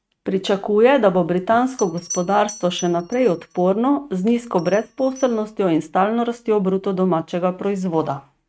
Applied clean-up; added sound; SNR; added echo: neural mask model RNNoise.